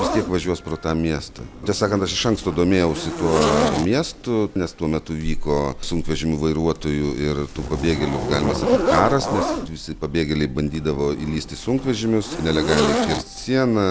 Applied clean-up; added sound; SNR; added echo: none; Zipper (clothing); 5 dB; none.